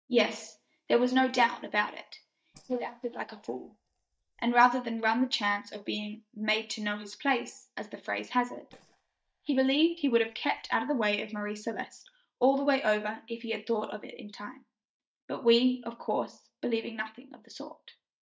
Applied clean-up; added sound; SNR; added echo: neural mask model DeepFilterNet 3.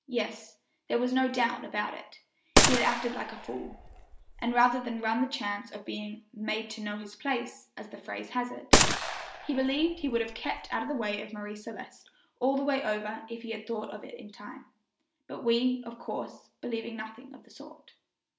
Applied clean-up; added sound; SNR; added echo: none; Gunshot, gunfire; -4 dB; none.